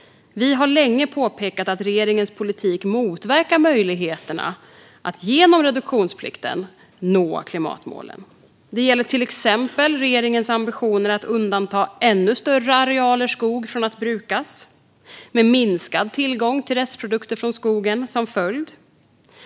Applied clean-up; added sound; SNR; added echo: none; none; none; none.